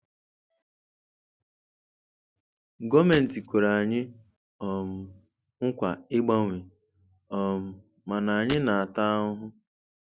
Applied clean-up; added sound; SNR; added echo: none; Shatter; 12 dB; none.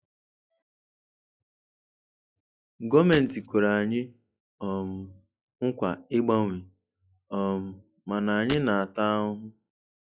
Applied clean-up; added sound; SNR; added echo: classical method log-MMSE.